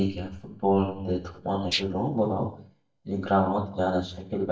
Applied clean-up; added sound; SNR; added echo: neural mask model DeepFilterNet 3.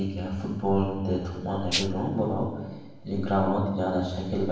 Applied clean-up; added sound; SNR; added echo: none; Rattle (instrument); 2 dB; reverberation time 1.1 s.